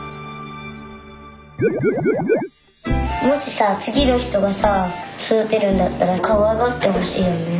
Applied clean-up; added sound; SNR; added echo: none; none; none; none.